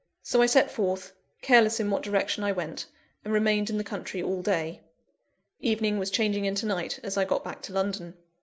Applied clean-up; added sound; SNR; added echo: neural mask model Resemble Enhance denoiser.